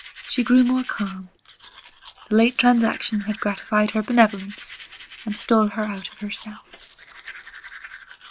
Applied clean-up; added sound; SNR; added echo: none; Domestic sounds, home sounds; 19 dB; none.